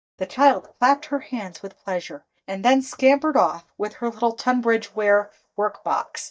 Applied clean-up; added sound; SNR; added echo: neural mask model DeepFilterNet 3.